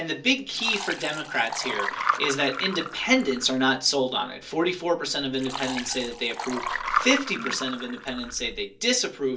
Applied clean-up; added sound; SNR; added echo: none; Liquid; 7 dB; reverberation time 0.3 s.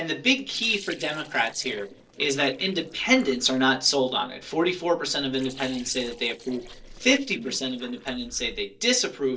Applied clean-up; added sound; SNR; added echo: neural separator model SepFormer DNS4.